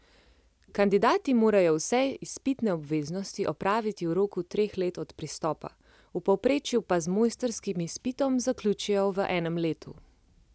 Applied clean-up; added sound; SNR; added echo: none; none; none; none.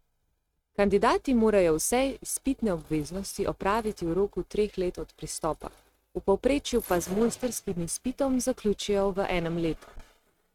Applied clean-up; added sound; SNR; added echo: neural mask model RNNoise.